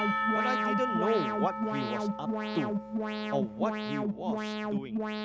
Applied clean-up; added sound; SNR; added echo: none; Alarm + Church bell / Percussion; -4 dB; none.